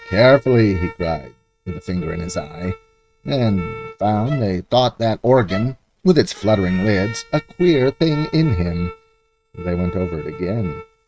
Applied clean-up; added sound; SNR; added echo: neural mask model RNNoise.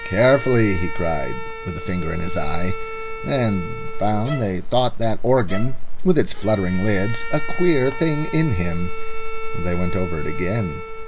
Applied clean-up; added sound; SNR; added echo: none; Bowed string instrument + Bowed string instrument; 14 dB; none.